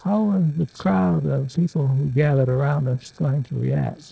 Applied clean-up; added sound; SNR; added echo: neural separator model SepFormer DNS4.